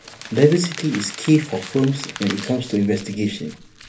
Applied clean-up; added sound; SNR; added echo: none; Crumpling, crinkling; 15 dB; reverberation time 0.3 s.